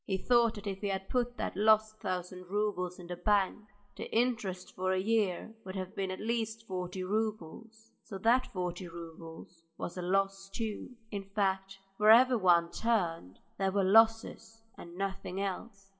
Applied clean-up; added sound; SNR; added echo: none; none; none; reverberation time 0.4 s.